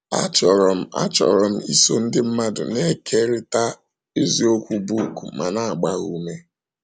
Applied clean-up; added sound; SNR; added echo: none; none; none; none.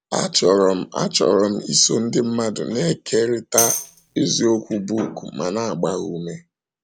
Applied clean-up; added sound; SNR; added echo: none; Tambourine; 5 dB; none.